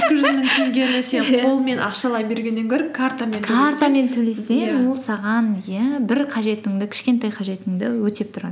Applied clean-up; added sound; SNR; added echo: none; none; none; none.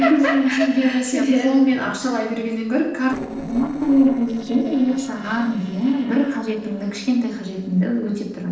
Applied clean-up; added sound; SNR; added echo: neural separator model SepFormer DNS4.